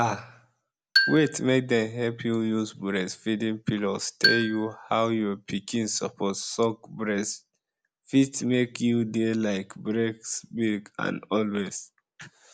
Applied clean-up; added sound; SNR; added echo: none; Marimba, xylophone; 2 dB; none.